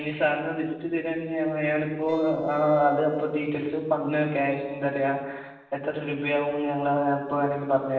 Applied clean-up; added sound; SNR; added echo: neural separator model SepFormer DNS4.